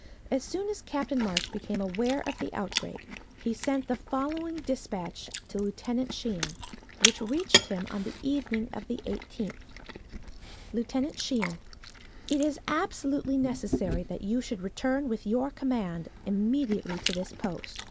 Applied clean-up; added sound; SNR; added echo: none; Chewing, mastication; 5 dB; none.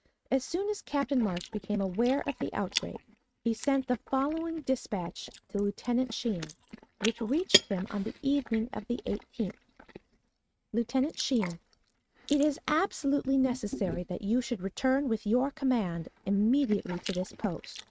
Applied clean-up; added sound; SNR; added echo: neural mask model RNNoise.